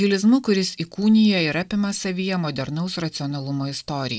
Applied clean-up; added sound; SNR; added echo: none; none; none; none.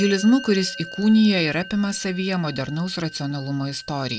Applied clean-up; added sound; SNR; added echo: none; Musical instrument; 17 dB; none.